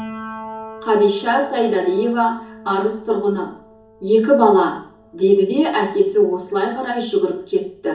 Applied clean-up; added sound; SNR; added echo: none; Piano; 19 dB; reverberation time 0.8 s.